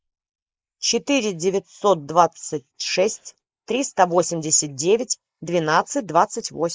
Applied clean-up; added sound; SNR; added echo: neural mask model Resemble Enhance denoiser.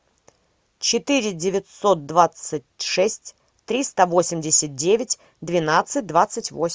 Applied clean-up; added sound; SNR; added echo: none; none; none; none.